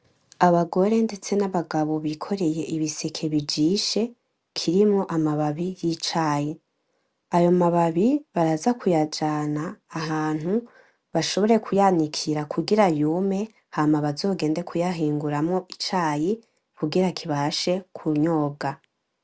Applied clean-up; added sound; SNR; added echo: none; none; none; none.